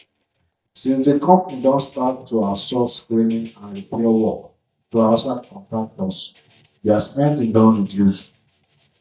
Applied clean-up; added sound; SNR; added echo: neural mask model DeepFilterNet 3.